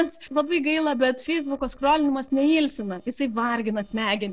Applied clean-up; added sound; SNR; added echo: neural separator model SepFormer DNS4.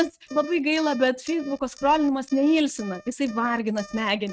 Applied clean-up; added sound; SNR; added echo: neural mask model RNNoise.